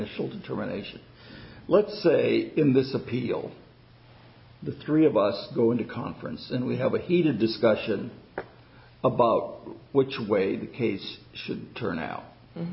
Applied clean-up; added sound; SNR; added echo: none; none; none; none.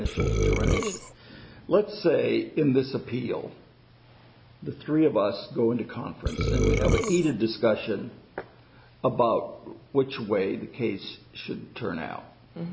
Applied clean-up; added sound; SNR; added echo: none; Burping, eructation; -3 dB; none.